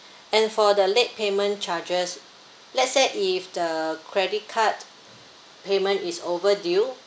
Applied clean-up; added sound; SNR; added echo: none; none; none; none.